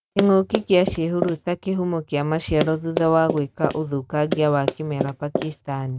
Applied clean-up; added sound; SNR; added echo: neural mask model RNNoise.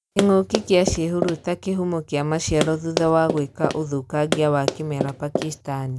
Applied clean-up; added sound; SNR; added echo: none; Run; 5 dB; none.